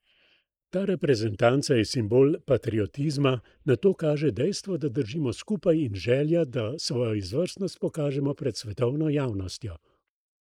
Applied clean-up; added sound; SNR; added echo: neural mask model Resemble Enhance denoiser.